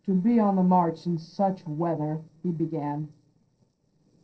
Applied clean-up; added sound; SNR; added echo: neural separator model SepFormer DNS4.